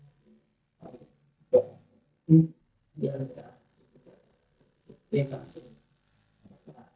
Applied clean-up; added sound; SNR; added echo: neural mask model DeepFilterNet 3.